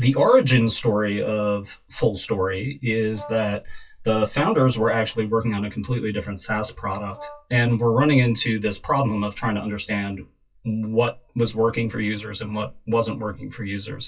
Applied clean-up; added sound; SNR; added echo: classical method WPE with log-MMSE.